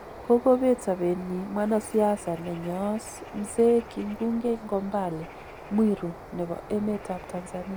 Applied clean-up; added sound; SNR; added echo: none; Bird; 15 dB; none.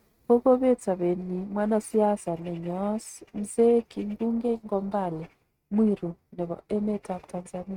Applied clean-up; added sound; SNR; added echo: neural mask model RNNoise.